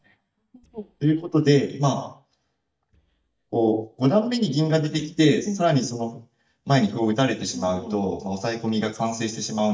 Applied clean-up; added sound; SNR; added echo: neural mask model DeepFilterNet 3.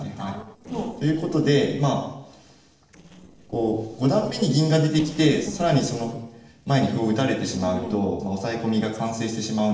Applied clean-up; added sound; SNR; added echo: neural separator model SepFormer DNS4.